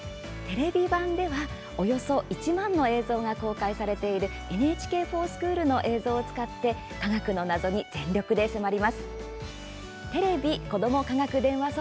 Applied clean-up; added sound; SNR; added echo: none; none; none; none.